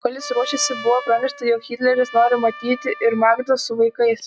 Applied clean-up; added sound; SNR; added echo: classical method log-MMSE.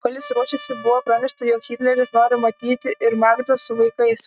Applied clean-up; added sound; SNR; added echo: neural mask model RNNoise.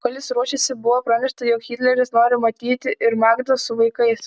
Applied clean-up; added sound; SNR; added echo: none; none; none; none.